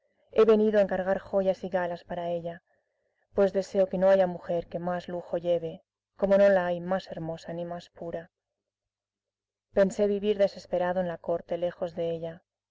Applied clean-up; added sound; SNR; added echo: none; none; none; none.